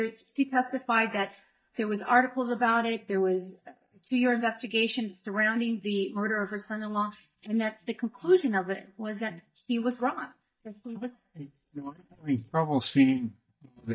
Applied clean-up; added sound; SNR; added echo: neural mask model DeepFilterNet 3.